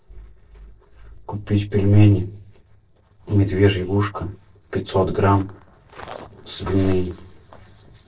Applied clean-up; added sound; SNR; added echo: neural separator model SepFormer DNS4.